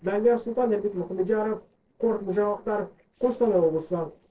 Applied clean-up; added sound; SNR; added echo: neural separator model SepFormer DNS4.